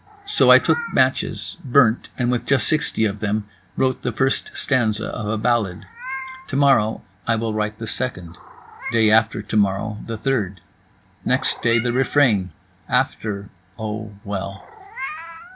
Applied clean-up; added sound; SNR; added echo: none; Meow; 17 dB; none.